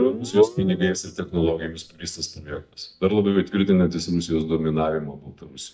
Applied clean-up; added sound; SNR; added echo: neural mask model DeepFilterNet 3.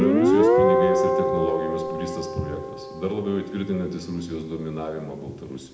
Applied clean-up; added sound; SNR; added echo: none; Guitar; -5 dB; reverberation time 0.7 s.